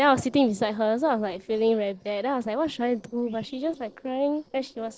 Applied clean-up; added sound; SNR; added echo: neural separator model SepFormer DNS4.